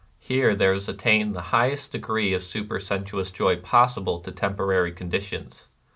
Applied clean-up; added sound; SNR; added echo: none; none; none; none.